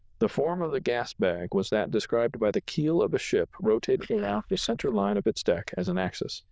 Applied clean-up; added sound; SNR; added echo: neural diffusion model UNIVERSE++.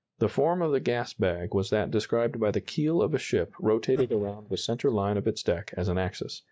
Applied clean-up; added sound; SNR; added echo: neural mask model DeepFilterNet 3.